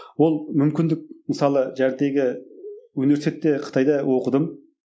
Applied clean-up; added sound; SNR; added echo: none; none; none; none.